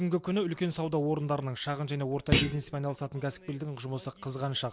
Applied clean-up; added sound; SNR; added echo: none; Thump, thud; 2 dB; none.